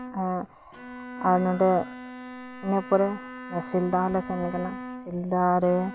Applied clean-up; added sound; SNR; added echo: none; Bowed string instrument; 13 dB; none.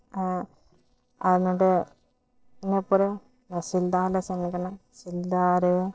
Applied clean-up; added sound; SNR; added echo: neural separator model SepFormer DNS4.